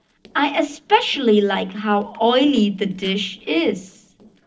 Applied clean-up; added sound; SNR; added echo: neural separator model SepFormer DNS4.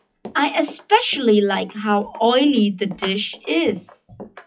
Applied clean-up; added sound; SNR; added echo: classical method WPE with log-MMSE.